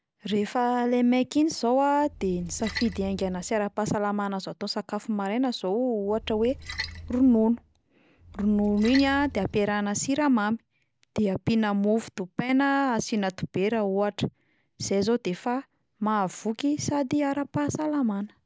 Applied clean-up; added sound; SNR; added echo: none; Splash, splatter; 14 dB; none.